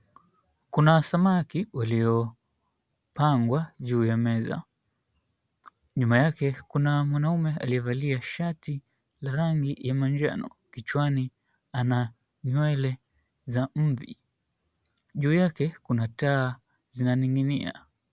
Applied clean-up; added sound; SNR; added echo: none; none; none; none.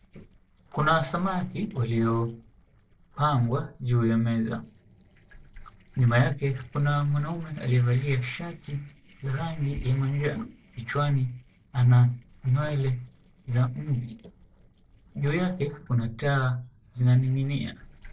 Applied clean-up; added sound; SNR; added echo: neural separator model SepFormer DNS4.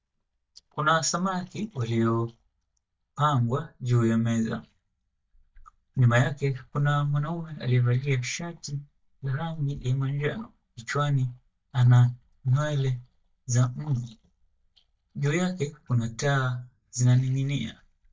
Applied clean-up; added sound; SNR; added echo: neural mask model DeepFilterNet 3.